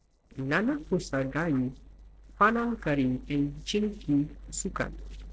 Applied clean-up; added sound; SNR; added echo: neural separator model SepFormer DNS4.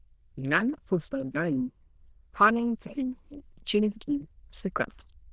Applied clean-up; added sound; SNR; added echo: neural diffusion model UNIVERSE++.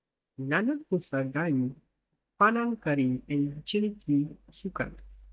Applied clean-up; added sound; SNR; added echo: neural mask model DeepFilterNet 3.